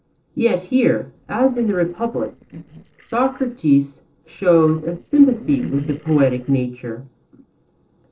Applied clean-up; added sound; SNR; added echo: neural separator model SepFormer DNS4.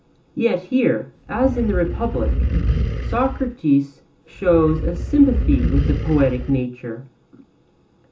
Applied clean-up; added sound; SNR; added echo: none; Animal; 1 dB; reverberation time 0.2 s.